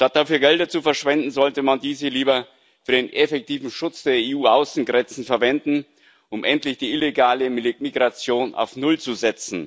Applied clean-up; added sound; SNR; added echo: none; none; none; none.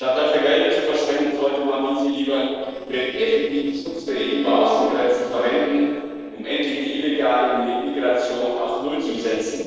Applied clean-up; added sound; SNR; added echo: neural separator model SepFormer DNS4.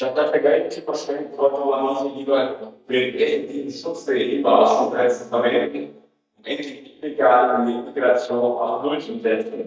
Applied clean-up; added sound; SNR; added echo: neural mask model DeepFilterNet 3.